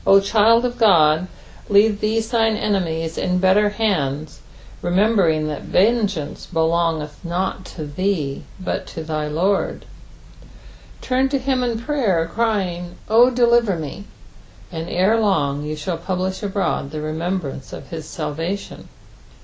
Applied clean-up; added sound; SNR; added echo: none; none; none; none.